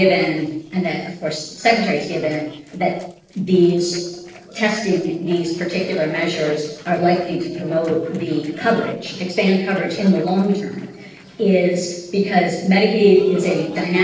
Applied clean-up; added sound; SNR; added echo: neural separator model SepFormer DNS4.